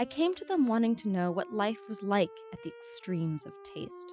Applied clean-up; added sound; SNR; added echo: classical method Wiener filter.